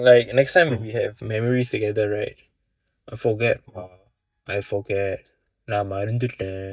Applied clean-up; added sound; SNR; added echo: neural mask model DeepFilterNet 3.